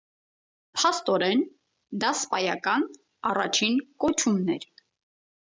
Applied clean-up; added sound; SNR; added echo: none; none; none; none.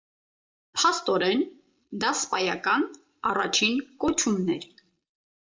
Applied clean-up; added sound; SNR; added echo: none; none; none; reverberation time 0.4 s.